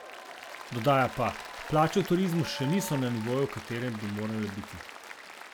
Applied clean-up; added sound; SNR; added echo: none; Applause; 12 dB; none.